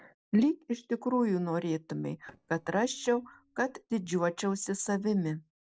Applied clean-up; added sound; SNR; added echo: neural separator model SepFormer DNS4.